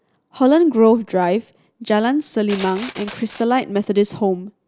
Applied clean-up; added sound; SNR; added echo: none; Glass; 14 dB; none.